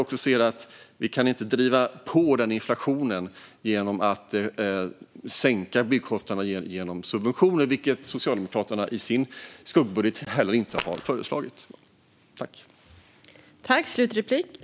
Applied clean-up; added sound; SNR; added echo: none; Fart; 8 dB; none.